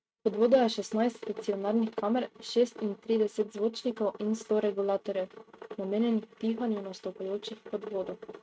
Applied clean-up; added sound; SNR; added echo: neural mask model RNNoise.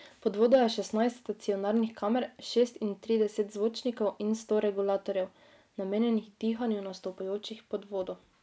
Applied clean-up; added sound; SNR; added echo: none; none; none; none.